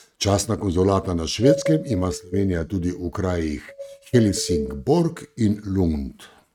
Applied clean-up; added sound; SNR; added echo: neural mask model RNNoise.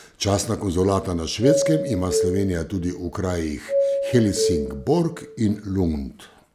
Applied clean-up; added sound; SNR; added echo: none; Doorbell; 3 dB; none.